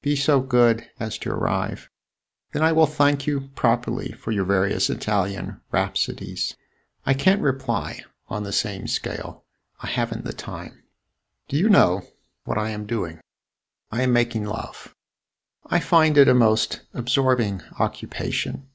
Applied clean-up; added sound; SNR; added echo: none; none; none; none.